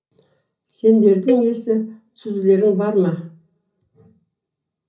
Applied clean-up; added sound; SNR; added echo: none; Cowbell; 9 dB; reverberation time 0.5 s.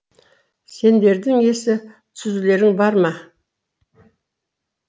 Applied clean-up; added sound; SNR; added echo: none; none; none; none.